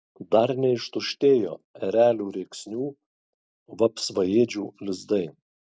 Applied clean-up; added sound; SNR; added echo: none; none; none; none.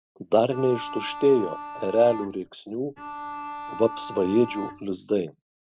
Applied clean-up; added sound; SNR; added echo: none; Bowed string instrument; 11 dB; none.